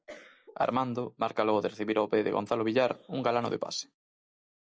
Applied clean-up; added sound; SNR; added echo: neural mask model Resemble Enhance denoiser.